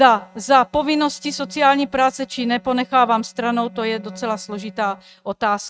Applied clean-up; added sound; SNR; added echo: neural mask model RNNoise.